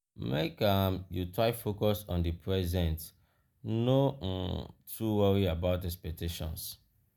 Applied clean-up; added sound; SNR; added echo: none; none; none; none.